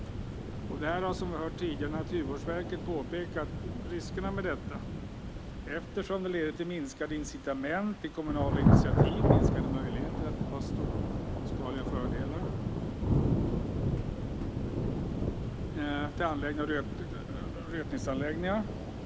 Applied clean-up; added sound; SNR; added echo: none; Thunder / Rain; -5 dB; none.